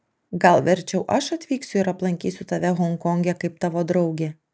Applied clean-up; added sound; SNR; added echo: none; none; none; none.